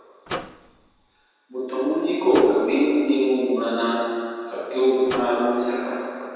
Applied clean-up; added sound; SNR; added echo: none; Microwave oven; 13 dB; reverberation time 2.1 s.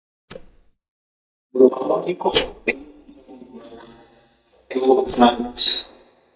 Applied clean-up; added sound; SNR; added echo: neural mask model DeepFilterNet 3.